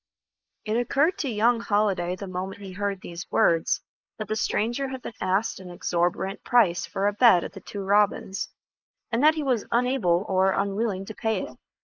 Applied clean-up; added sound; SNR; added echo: neural mask model Resemble Enhance denoiser.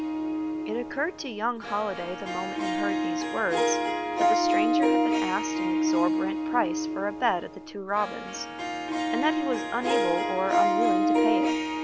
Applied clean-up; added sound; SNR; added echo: none; Harp; -5 dB; none.